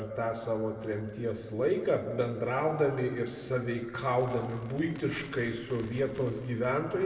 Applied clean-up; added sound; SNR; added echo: neural separator model SepFormer DNS4.